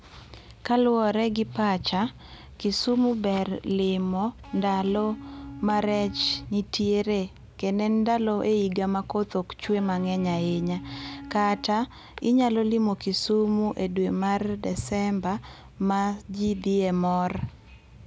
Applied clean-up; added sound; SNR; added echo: none; Electric guitar; 16 dB; none.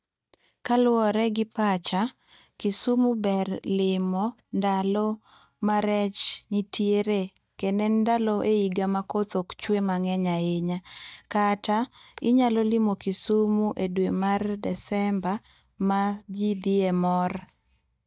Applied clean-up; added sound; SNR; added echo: neural mask model DeepFilterNet 3.